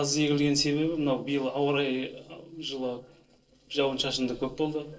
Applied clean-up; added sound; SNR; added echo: neural separator model SepFormer DNS4.